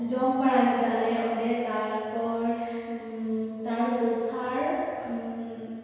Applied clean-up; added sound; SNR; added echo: none; none; none; reverberation time 1.9 s.